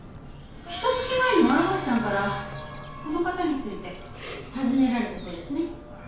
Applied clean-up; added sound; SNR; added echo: none; Bird vocalization, bird call, bird song; 15 dB; reverberation time 0.5 s.